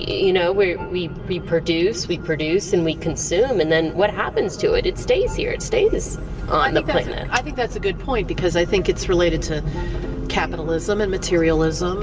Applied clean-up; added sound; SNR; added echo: none; none; none; reverberation time 2.2 s.